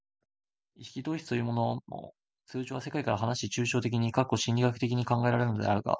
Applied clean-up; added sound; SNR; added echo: none; none; none; none.